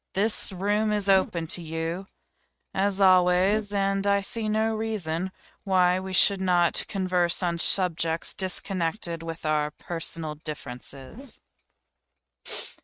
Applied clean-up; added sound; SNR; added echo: neural mask model RNNoise.